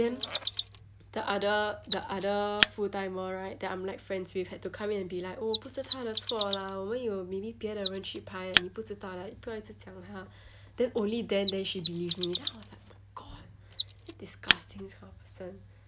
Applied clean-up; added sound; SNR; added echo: none; Mechanisms; 1 dB; none.